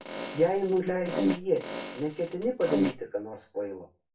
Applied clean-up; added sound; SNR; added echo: none; Fart; 2 dB; reverberation time 0.2 s.